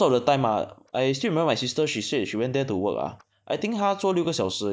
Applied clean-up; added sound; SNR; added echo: neural mask model DeepFilterNet 3.